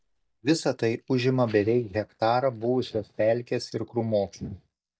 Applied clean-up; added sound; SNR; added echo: neural mask model DeepFilterNet 3.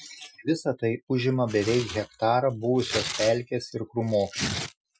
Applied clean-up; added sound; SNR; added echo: classical method Wiener filter.